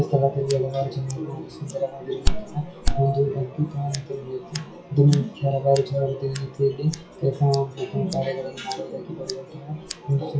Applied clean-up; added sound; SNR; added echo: classical method WPE with log-MMSE.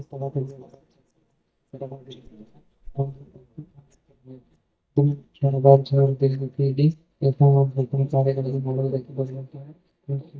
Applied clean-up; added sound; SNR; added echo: neural mask model DeepFilterNet 3.